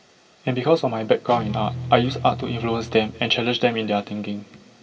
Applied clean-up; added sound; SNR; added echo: none; Guitar; 11 dB; reverberation time 3.0 s.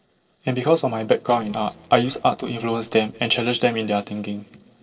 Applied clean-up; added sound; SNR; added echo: neural separator model SepFormer DNS4.